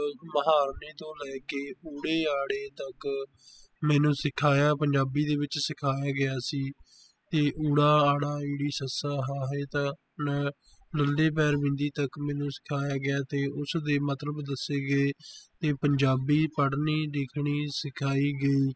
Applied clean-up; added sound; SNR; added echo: classical method spectral subtraction.